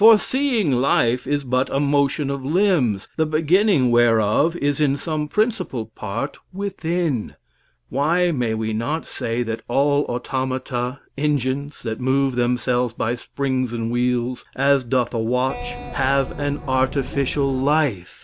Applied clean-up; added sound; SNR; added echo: none; Keyboard (musical); 11 dB; none.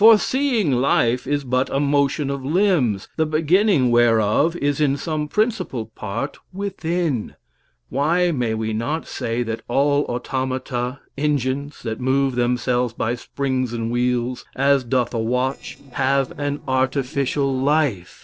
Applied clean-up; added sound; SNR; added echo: neural separator model SepFormer DNS4.